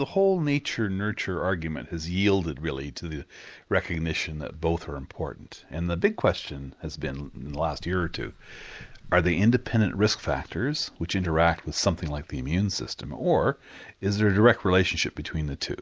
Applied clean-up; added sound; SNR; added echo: none; none; none; none.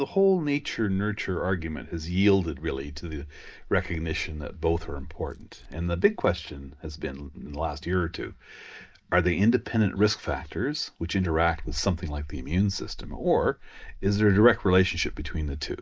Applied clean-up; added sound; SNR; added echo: neural mask model DeepFilterNet 3.